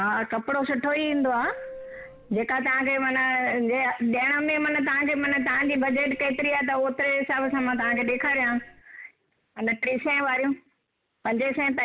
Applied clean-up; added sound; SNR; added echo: none; Subway, metro, underground / Doorbell; 16 dB; none.